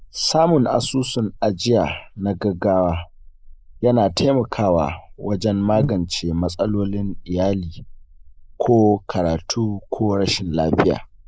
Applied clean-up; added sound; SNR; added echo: neural mask model Resemble Enhance denoiser.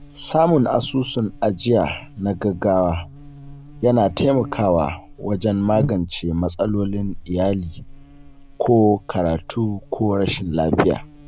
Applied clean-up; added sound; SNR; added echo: none; Buzz; 16 dB; none.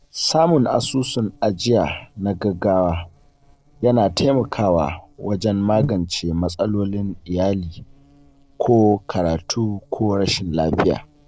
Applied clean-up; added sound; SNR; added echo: neural separator model SepFormer DNS4.